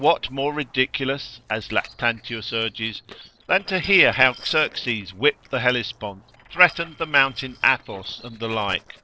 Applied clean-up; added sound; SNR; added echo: neural separator model SepFormer DNS4.